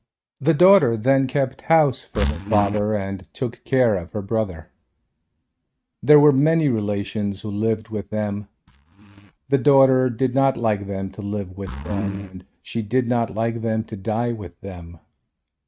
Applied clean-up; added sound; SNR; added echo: neural mask model RNNoise.